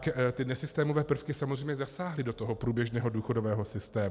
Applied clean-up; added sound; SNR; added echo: none; none; none; none.